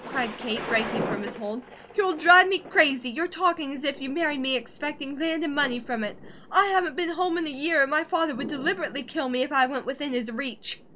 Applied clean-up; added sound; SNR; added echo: none; Thunder; 14 dB; none.